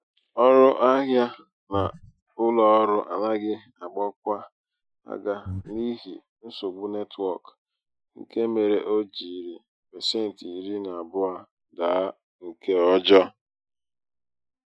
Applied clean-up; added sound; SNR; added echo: classical method Wiener filter.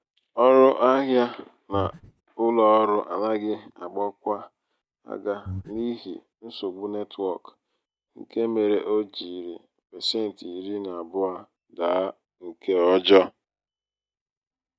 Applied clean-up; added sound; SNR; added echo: neural mask model RNNoise.